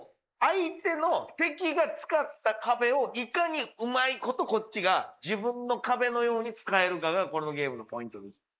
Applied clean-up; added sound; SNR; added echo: neural mask model Resemble Enhance denoiser.